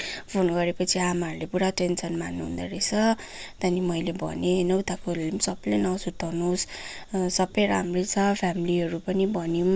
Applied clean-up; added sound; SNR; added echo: none; none; none; none.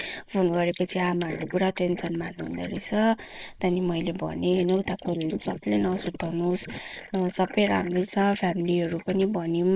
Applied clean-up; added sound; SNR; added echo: neural mask model Resemble Enhance denoiser.